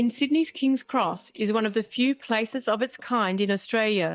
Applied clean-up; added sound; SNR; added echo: neural mask model DeepFilterNet 3.